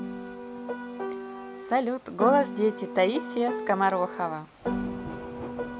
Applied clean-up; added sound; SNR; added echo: none; Piano; 6 dB; none.